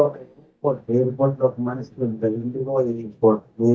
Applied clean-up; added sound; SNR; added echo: neural mask model DeepFilterNet 3.